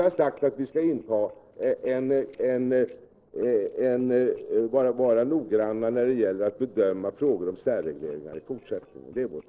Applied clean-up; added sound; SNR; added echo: neural separator model SepFormer DNS4.